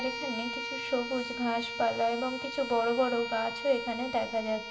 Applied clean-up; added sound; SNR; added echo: none; Bowed string instrument; 7 dB; reverberation time 0.7 s.